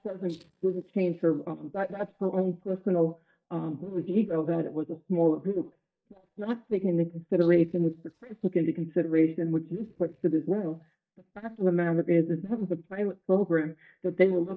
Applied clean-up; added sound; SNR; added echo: neural mask model DeepFilterNet 3.